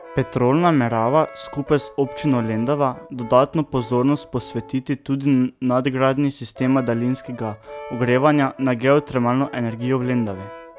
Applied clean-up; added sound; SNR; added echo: none; Brass instrument; 18 dB; none.